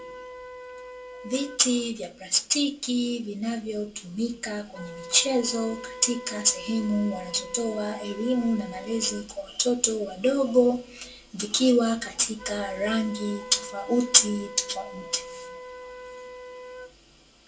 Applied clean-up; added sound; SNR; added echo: none; Wind instrument, woodwind instrument; 16 dB; reverberation time 0.2 s.